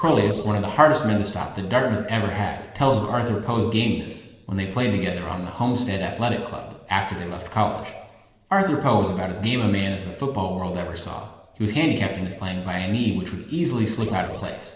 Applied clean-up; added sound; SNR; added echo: neural separator model SepFormer DNS4.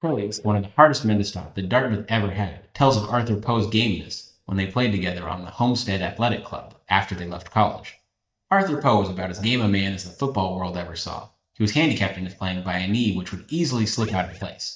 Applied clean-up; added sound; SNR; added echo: neural mask model DeepFilterNet 3.